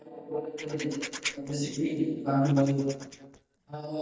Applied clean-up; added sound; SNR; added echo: neural mask model DeepFilterNet 3.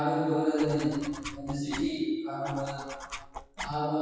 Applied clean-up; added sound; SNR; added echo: classical method WPE with log-MMSE.